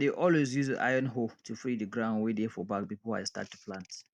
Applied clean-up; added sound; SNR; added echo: none; none; none; none.